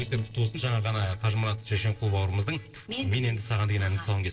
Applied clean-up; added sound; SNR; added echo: neural separator model SepFormer DNS4.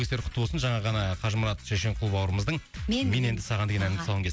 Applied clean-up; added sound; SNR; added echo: none; none; none; none.